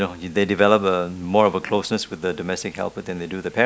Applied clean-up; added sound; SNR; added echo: none; none; none; none.